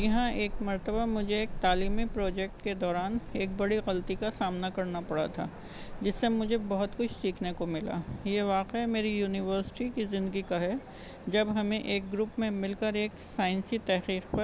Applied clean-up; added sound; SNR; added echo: none; Cricket / Motor vehicle (road); 9 dB; none.